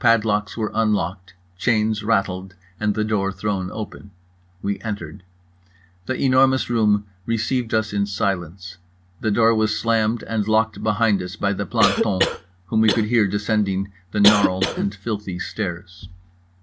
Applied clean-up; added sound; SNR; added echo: none; Cough; 3 dB; none.